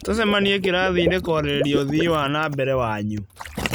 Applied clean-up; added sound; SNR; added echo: none; Water / Liquid; 8 dB; none.